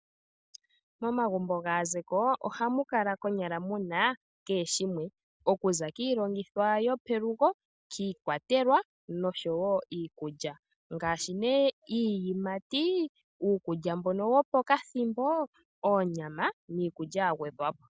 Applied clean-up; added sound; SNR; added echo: none; none; none; none.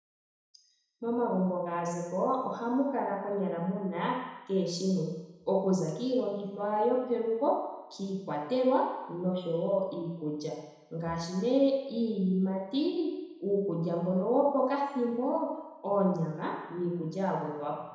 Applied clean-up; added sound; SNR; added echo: none; none; none; reverberation time 1.0 s.